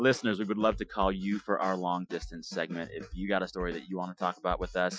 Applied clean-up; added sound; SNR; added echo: classical method Wiener filter.